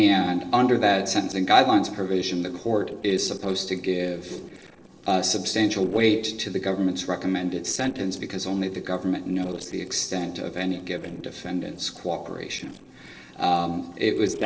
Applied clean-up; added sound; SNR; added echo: neural separator model SepFormer DNS4.